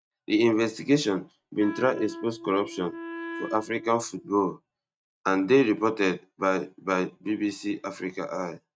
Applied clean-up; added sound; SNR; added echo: neural mask model RNNoise.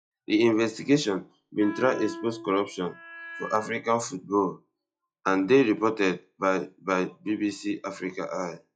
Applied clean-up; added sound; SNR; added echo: classical method log-MMSE.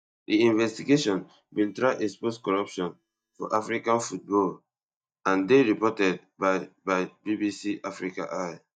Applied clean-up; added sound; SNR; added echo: neural mask model DeepFilterNet 3.